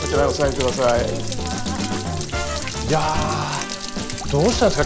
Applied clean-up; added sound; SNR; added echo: none; Stream / Trickle, dribble / Splash, splatter; 8 dB; none.